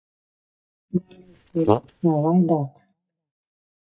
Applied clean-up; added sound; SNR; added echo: neural mask model DeepFilterNet 3.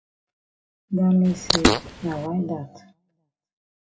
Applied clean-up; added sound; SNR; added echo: none; Fart; -3 dB; reverberation time 0.2 s.